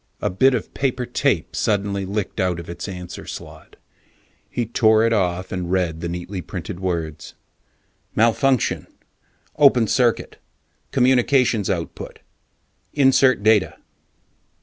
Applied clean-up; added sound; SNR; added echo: none; none; none; none.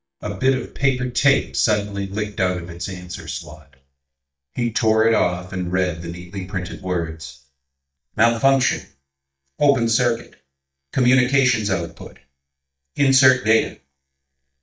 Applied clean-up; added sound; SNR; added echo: neural mask model DeepFilterNet 3.